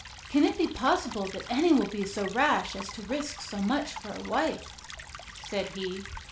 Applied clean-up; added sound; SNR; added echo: none; Stream / Trickle, dribble; 13 dB; reverberation time 0.4 s.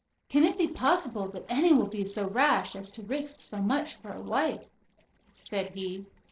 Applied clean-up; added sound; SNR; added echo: neural separator model SepFormer DNS4.